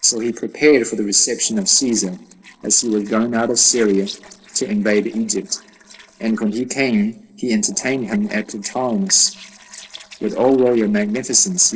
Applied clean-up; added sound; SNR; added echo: neural separator model SepFormer DNS4.